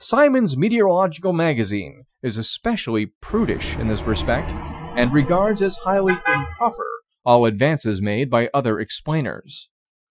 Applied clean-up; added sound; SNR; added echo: classical method Wiener filter.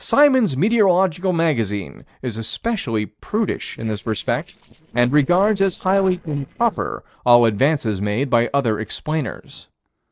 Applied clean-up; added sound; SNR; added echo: neural separator model SepFormer DNS4.